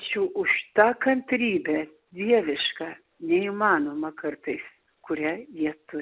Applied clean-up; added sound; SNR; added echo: none; none; none; none.